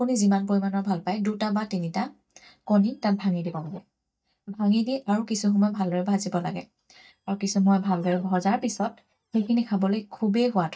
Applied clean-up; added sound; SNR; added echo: neural mask model DeepFilterNet 3.